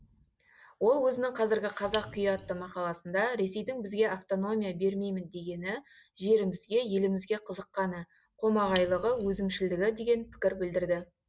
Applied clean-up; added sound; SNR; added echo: none; Raindrop; 13 dB; none.